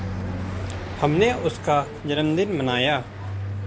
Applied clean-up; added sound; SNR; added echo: none; Car passing by; 8 dB; none.